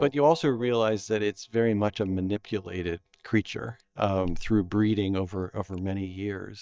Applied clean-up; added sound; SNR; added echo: neural mask model DeepFilterNet 3.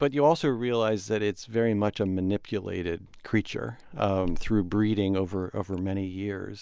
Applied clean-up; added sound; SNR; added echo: none; none; none; none.